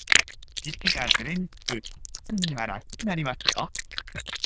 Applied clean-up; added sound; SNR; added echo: neural diffusion model UNIVERSE++.